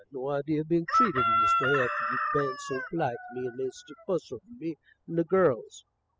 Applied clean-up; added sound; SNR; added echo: classical method spectral subtraction.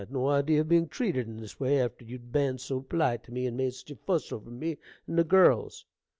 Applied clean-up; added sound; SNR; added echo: none; none; none; none.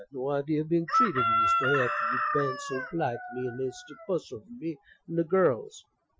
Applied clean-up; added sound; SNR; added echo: classical method Wiener filter.